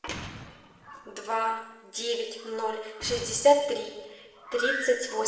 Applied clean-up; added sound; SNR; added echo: none; Explosion; 17 dB; reverberation time 0.9 s.